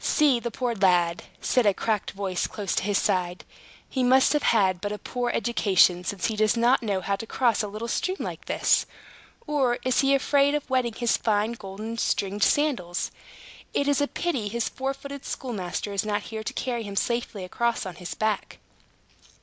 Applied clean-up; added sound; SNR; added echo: none; none; none; none.